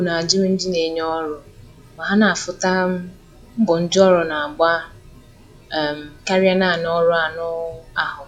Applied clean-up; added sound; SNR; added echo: classical method log-MMSE.